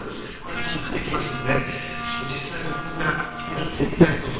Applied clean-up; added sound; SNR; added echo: neural separator model SepFormer WHAMR!.